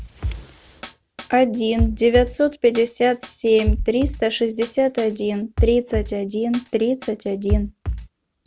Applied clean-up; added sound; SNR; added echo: none; Drum kit; 7 dB; none.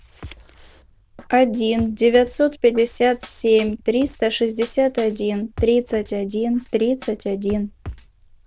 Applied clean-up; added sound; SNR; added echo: neural diffusion model UNIVERSE++.